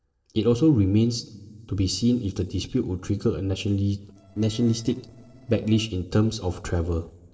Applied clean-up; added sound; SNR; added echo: neural separator model SepFormer DNS4.